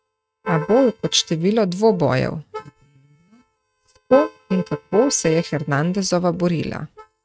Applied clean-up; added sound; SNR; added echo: neural mask model RNNoise.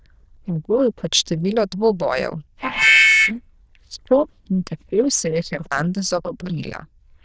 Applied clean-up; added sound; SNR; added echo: neural diffusion model UNIVERSE++.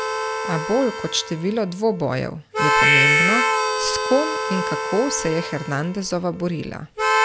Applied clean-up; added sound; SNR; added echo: none; Harmonica; -2 dB; none.